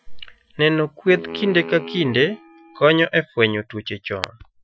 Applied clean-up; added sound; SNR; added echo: classical method Wiener filter.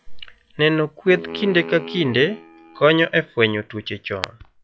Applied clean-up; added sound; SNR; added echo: classical method log-MMSE.